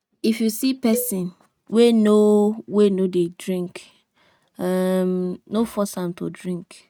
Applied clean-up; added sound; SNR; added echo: neural mask model RNNoise.